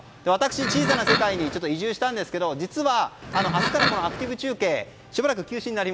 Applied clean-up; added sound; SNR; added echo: none; Livestock, farm animals, working animals; 0 dB; none.